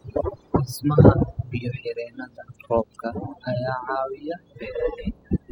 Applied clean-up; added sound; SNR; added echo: classical method spectral subtraction.